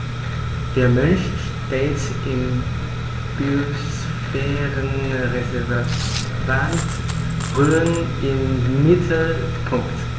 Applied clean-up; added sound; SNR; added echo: none; Coin (dropping) + Tearing; 15 dB; none.